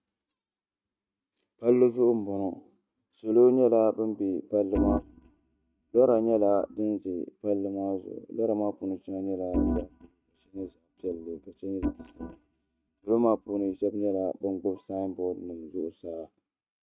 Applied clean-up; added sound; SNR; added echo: neural mask model RNNoise.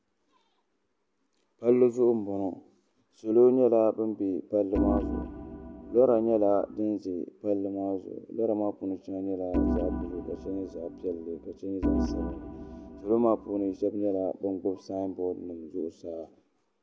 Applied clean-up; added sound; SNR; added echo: none; Organ; 4 dB; none.